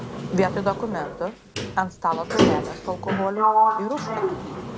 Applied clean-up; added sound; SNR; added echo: none; Sliding door; -3 dB; none.